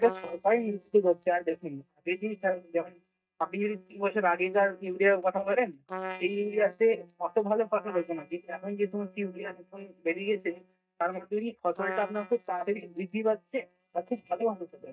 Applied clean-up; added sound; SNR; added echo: neural mask model DeepFilterNet 3.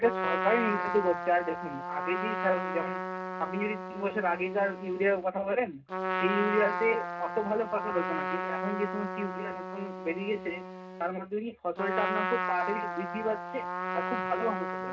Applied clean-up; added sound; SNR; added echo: none; Trumpet; 3 dB; reverberation time 0.2 s.